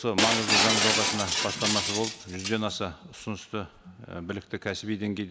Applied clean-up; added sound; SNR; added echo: none; Shatter; -3 dB; none.